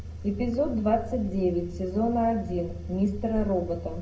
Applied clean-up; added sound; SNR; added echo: none; Fire; 14 dB; reverberation time 0.2 s.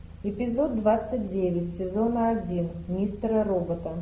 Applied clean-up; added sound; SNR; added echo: none; none; none; none.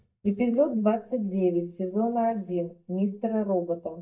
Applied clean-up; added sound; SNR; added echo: neural mask model DeepFilterNet 3.